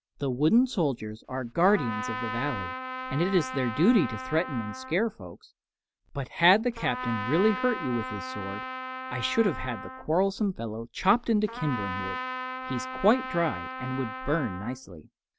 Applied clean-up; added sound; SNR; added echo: none; Trumpet; 8 dB; none.